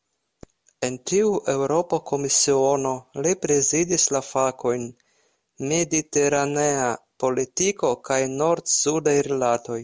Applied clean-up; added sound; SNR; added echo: none; none; none; none.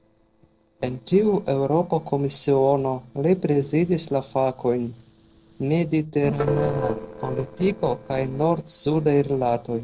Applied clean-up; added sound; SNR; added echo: neural separator model SepFormer DNS4.